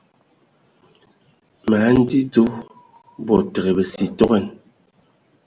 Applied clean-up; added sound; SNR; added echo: none; none; none; none.